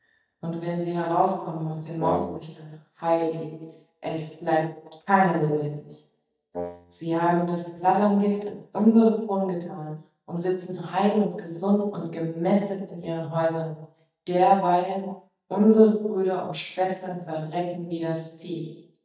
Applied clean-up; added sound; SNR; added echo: neural mask model DeepFilterNet 3.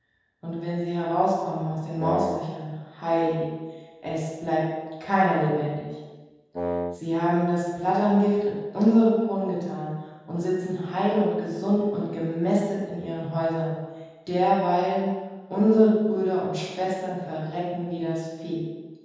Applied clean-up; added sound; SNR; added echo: none; Wind instrument, woodwind instrument; 6 dB; reverberation time 1.2 s.